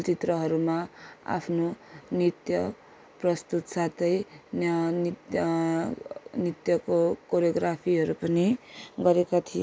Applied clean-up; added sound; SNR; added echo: none; none; none; none.